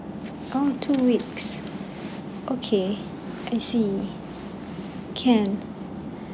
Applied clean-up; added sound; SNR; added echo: none; none; none; none.